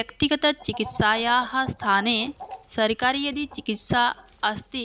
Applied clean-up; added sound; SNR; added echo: none; Chicken, rooster; 19 dB; none.